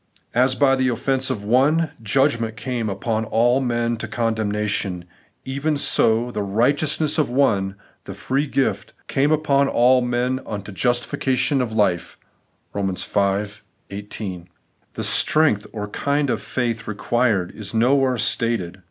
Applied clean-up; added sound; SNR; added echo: none; none; none; none.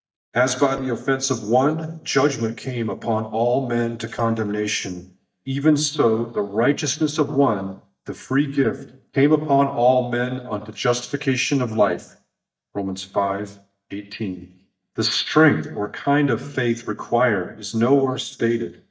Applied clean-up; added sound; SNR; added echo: neural mask model DeepFilterNet 3.